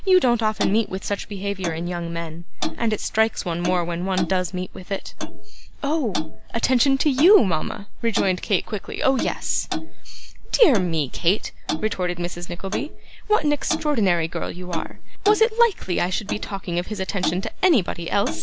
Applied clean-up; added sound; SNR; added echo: none; Clock; 14 dB; none.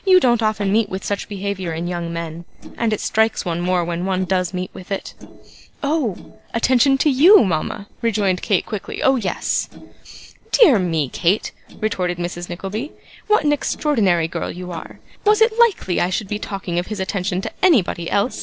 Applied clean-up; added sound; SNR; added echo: neural separator model SepFormer DNS4.